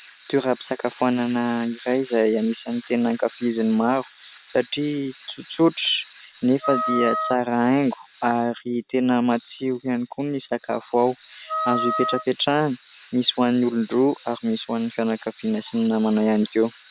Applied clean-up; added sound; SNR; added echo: none; Wind instrument, woodwind instrument + Tools; 9 dB; none.